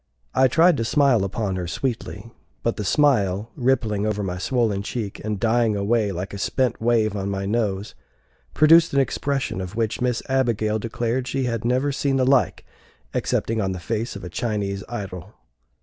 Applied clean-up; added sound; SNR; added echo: none; none; none; none.